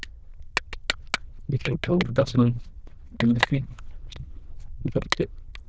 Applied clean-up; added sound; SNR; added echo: neural diffusion model UNIVERSE++.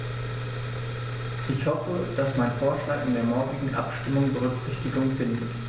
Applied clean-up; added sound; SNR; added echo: none; none; none; none.